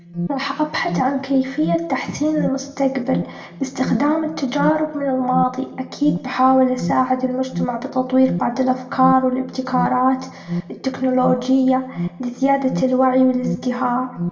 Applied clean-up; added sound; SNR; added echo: none; Alarm; 10 dB; reverberation time 0.6 s.